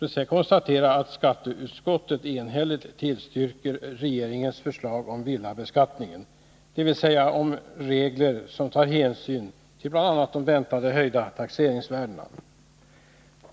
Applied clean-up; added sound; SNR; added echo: none; none; none; none.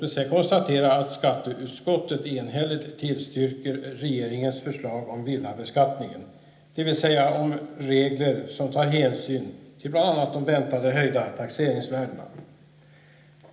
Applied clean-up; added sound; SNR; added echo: none; none; none; reverberation time 0.8 s.